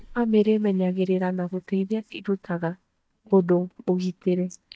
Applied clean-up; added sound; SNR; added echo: neural mask model DeepFilterNet 3.